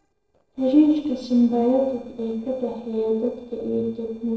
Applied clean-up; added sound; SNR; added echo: neural separator model SepFormer DNS4.